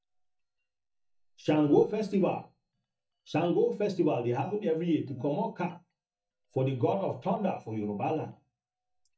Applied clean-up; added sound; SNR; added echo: neural mask model DeepFilterNet 3.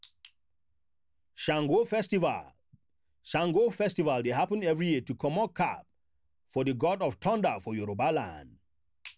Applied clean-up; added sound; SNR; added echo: none; none; none; none.